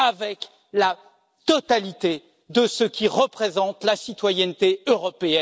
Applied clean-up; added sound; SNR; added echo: none; none; none; none.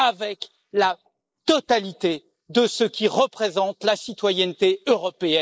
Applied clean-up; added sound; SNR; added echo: neural mask model Resemble Enhance denoiser.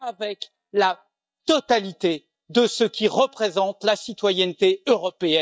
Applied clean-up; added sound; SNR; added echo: neural mask model DeepFilterNet 3.